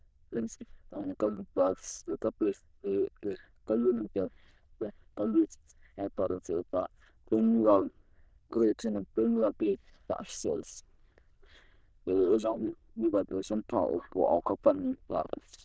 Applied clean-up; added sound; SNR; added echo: neural diffusion model UNIVERSE++.